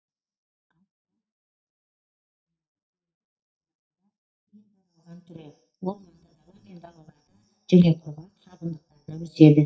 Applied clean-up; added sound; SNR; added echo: neural mask model DeepFilterNet 3.